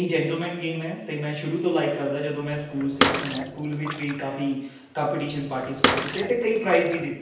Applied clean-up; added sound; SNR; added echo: none; Bathtub (filling or washing) / Water / Splash, splatter; 2 dB; reverberation time 0.9 s.